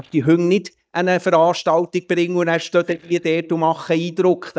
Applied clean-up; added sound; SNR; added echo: neural mask model DeepFilterNet 3.